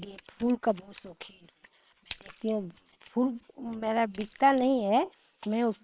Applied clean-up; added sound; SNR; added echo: neural separator model SepFormer WHAM!.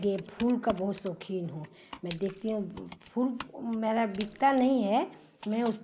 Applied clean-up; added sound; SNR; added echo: none; Computer keyboard + Splash, splatter; 18 dB; none.